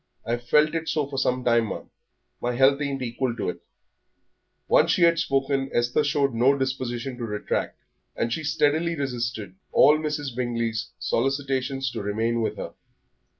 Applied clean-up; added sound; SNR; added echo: none; none; none; none.